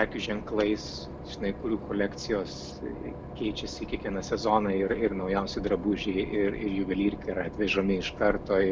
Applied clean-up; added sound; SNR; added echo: none; Engine / Boat, Water vehicle; 11 dB; none.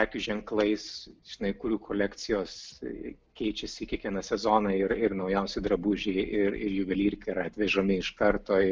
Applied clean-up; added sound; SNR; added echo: none; none; none; none.